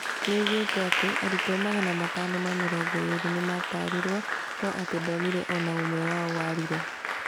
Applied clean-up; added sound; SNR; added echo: none; Applause; 1 dB; none.